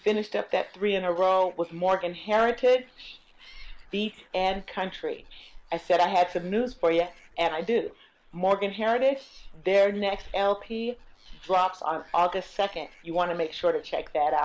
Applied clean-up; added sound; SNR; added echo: neural mask model Resemble Enhance denoiser.